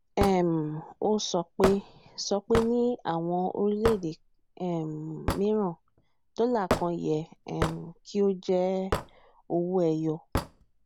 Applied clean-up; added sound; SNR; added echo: none; Hammer / Wood; 8 dB; none.